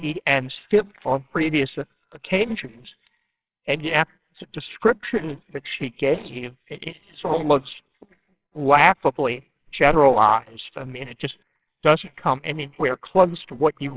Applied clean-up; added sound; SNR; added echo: neural separator model SepFormer WHAMR!.